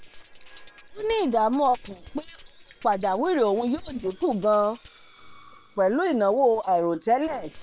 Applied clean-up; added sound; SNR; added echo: neural separator model SepFormer WHAM!.